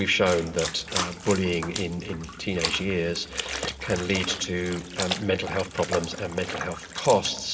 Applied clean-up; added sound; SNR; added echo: none; Trickle, dribble / Splash, splatter; 7 dB; reverberation time 2.3 s.